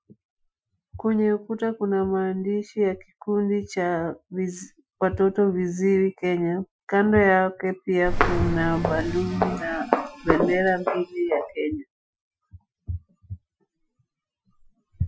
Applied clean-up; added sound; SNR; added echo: classical method Wiener filter.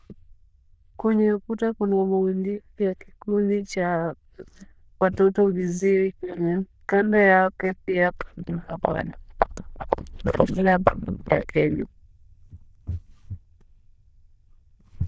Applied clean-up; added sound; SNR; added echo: neural diffusion model UNIVERSE++.